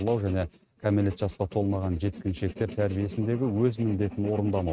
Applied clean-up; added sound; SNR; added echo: neural mask model RNNoise.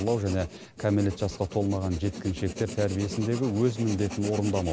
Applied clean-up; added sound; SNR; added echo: none; Writing; 12 dB; none.